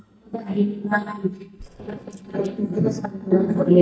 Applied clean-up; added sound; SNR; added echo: neural mask model DeepFilterNet 3.